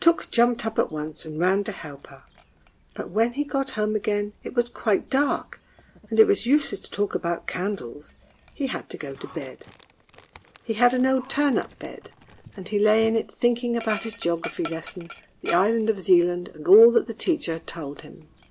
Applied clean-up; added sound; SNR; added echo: none; Dog; 20 dB; none.